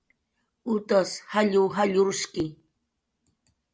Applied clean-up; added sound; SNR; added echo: none; none; none; none.